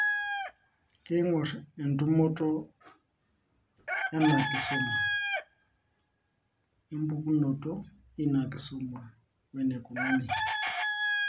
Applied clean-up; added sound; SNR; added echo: none; Chicken, rooster; 4 dB; none.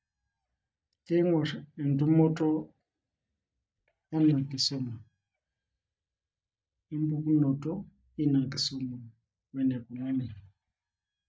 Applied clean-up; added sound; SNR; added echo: neural mask model DeepFilterNet 3.